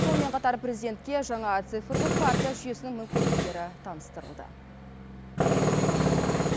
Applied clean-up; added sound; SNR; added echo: none; Tools; -4 dB; none.